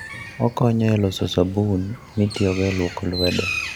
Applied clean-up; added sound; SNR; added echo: none; Bird; 11 dB; none.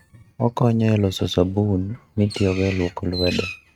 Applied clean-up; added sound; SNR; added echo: neural mask model RNNoise.